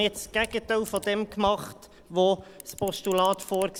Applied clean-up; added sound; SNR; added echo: none; Camera; 19 dB; none.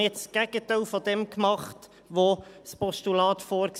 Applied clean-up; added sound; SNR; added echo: none; none; none; none.